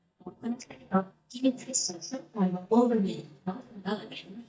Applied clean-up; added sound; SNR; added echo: neural mask model DeepFilterNet 3.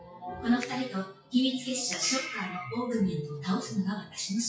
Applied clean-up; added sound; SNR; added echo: classical method WPE with log-MMSE.